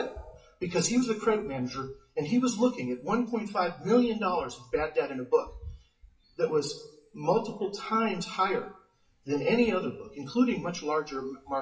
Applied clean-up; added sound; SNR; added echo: classical method WPE with log-MMSE.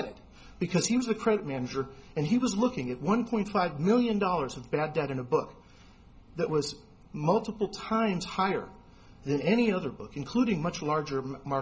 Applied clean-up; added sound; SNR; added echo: none; none; none; none.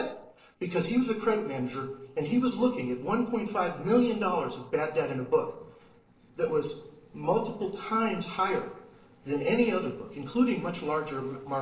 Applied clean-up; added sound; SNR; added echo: neural separator model SepFormer DNS4.